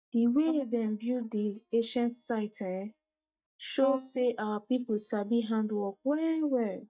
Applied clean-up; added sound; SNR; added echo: neural mask model DeepFilterNet 3.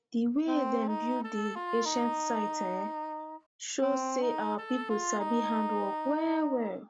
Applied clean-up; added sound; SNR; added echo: none; Wind instrument, woodwind instrument; 3 dB; none.